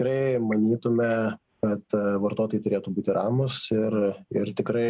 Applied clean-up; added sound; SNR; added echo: none; none; none; none.